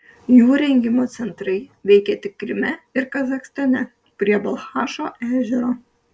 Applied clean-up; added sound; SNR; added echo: none; none; none; none.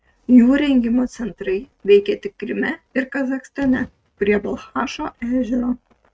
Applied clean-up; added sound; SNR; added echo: neural mask model RNNoise.